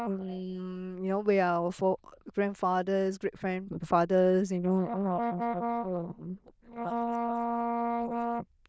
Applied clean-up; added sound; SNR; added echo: neural diffusion model UNIVERSE++.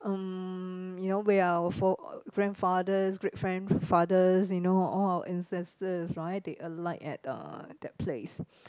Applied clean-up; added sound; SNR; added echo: none; none; none; none.